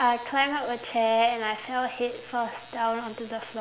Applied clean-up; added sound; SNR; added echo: none; none; none; none.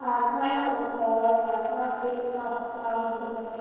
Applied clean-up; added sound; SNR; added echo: neural separator model SepFormer DNS4.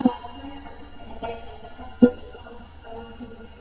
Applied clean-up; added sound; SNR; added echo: neural mask model DeepFilterNet 3.